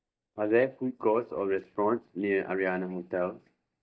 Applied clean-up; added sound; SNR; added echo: neural mask model DeepFilterNet 3.